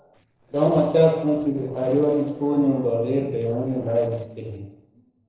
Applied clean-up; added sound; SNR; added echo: neural separator model SepFormer DNS4.